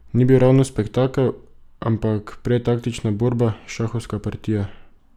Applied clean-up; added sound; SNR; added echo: none; none; none; none.